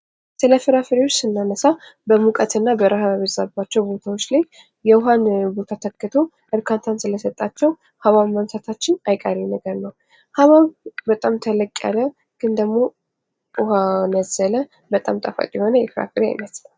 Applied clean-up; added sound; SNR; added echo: neural mask model DeepFilterNet 3.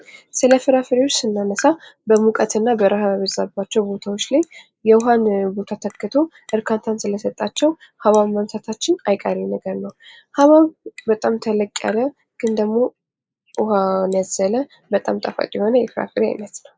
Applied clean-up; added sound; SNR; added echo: neural mask model Resemble Enhance denoiser.